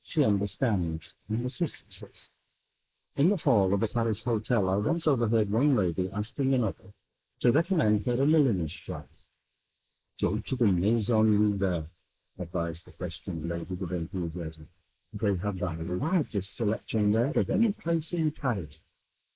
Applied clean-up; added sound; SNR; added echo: neural mask model Resemble Enhance denoiser.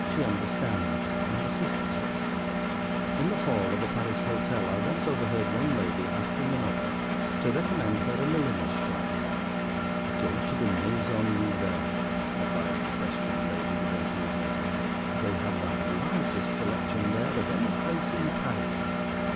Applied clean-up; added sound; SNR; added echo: none; Engine; -4 dB; none.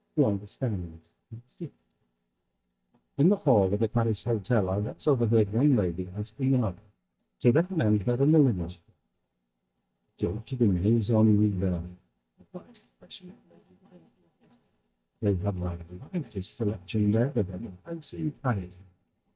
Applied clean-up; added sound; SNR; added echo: neural mask model DeepFilterNet 3.